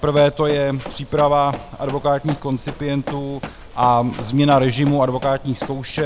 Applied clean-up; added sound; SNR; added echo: none; Run; 14 dB; none.